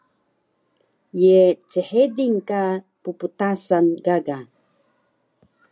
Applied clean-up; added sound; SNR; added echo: none; none; none; none.